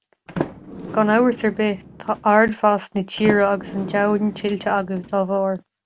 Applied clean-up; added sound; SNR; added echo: none; Sliding door; 12 dB; none.